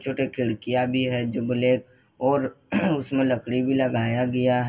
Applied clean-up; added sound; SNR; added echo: none; none; none; reverberation time 0.2 s.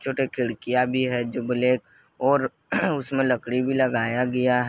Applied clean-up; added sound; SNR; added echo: none; none; none; none.